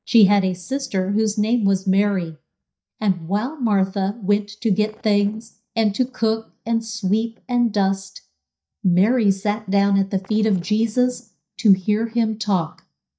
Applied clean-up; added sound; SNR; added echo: neural mask model DeepFilterNet 3.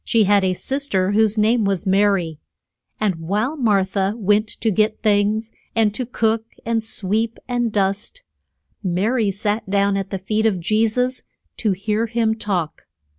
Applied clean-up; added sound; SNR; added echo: none; none; none; none.